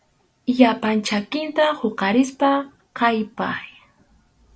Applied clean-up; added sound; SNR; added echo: none; none; none; none.